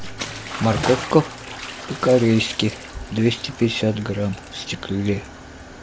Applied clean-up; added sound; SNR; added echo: none; Bathtub (filling or washing) / Splash, splatter; 12 dB; none.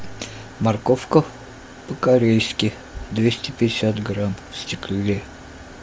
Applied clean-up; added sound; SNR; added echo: none; none; none; none.